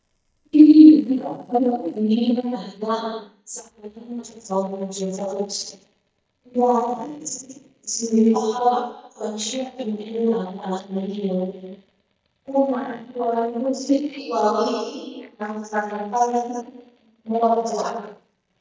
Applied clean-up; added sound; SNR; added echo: neural mask model DeepFilterNet 3.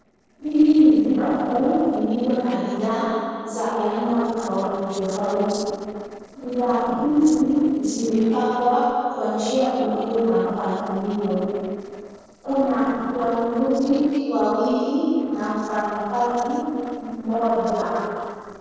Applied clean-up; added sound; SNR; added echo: neural separator model SepFormer DNS4.